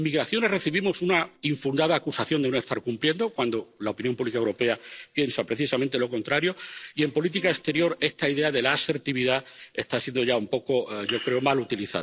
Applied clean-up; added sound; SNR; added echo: neural separator model SepFormer DNS4.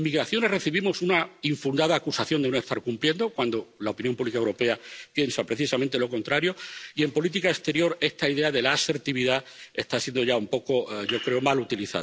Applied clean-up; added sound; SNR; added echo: none; none; none; none.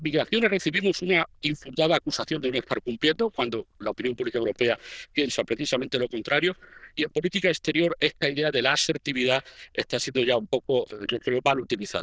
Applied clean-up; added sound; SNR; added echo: neural diffusion model UNIVERSE++.